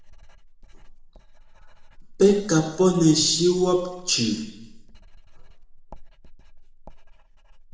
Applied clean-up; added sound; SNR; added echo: none; Writing; 18 dB; reverberation time 0.8 s.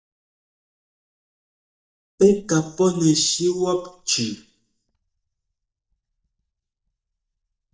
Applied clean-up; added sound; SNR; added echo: neural mask model DeepFilterNet 3.